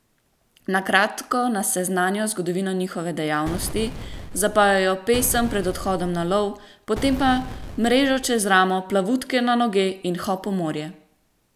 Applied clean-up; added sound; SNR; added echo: none; Boom; 11 dB; none.